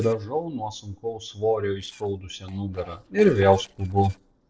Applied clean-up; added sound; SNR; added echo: neural separator model SepFormer DNS4.